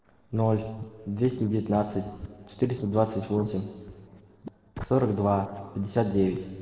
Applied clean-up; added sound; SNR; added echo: neural separator model SepFormer DNS4.